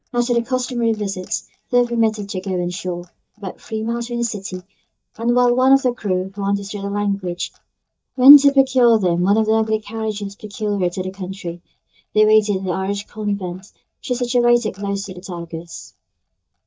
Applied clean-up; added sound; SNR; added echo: neural mask model DeepFilterNet 3.